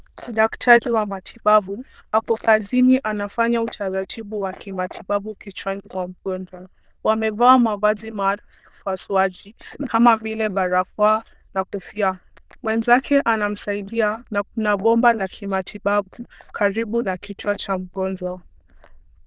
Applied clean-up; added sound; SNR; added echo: neural diffusion model UNIVERSE++.